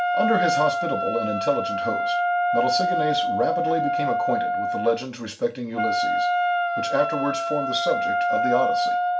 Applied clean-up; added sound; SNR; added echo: none; Wind instrument, woodwind instrument; -3 dB; reverberation time 0.2 s.